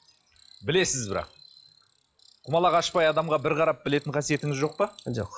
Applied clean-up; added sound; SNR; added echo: classical method log-MMSE.